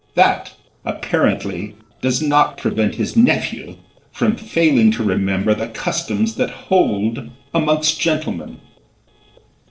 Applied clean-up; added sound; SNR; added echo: neural separator model SepFormer DNS4.